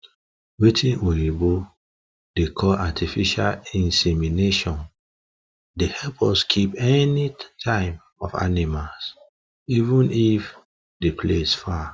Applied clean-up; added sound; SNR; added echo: none; none; none; none.